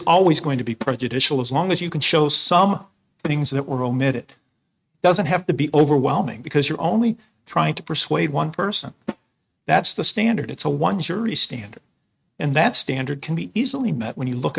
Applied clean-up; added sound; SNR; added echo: neural mask model RNNoise.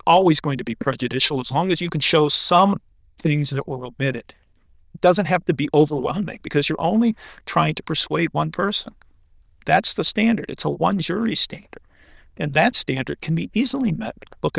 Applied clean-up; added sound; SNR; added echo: neural diffusion model UNIVERSE++.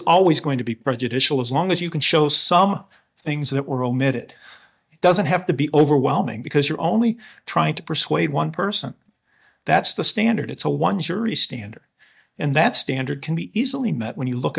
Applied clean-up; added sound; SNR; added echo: neural mask model DeepFilterNet 3.